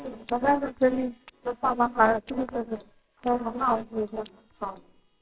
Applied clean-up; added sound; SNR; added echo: neural separator model SepFormer WHAMR!.